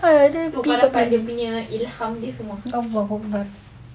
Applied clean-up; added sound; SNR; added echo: none; none; none; none.